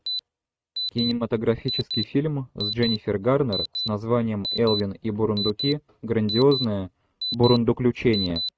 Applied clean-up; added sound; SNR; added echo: neural mask model RNNoise.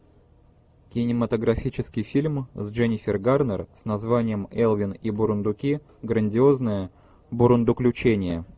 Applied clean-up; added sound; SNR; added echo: none; none; none; none.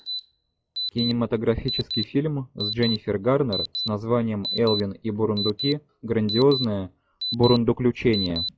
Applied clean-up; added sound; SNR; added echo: classical method log-MMSE.